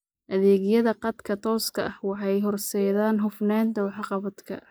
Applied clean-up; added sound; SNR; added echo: neural mask model Resemble Enhance denoiser.